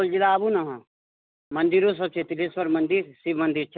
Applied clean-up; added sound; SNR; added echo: none; none; none; none.